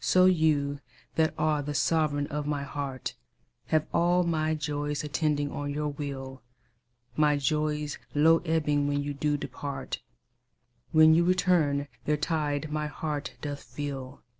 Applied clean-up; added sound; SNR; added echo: none; none; none; none.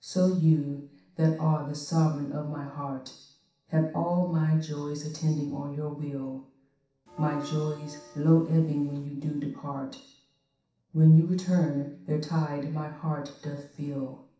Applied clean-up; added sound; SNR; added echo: none; Bell; 18 dB; reverberation time 0.7 s.